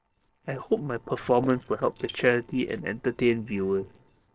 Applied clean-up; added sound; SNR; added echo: neural separator model SepFormer DNS4.